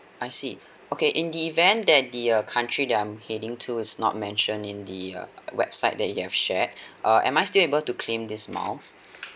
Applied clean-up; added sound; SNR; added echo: none; none; none; none.